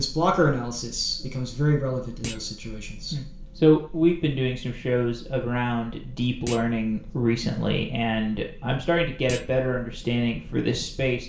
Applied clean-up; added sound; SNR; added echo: none; Thump, thud; 18 dB; reverberation time 0.5 s.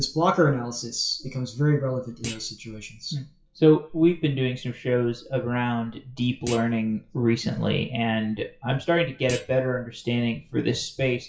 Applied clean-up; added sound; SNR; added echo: classical method WPE with log-MMSE.